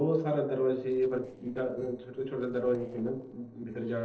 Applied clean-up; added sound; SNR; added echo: neural separator model SepFormer DNS4.